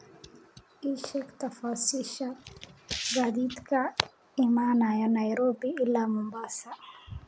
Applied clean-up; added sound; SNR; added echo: none; none; none; none.